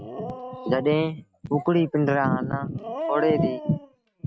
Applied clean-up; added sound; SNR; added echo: neural mask model RNNoise.